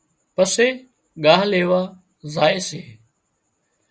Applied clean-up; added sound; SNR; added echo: none; none; none; none.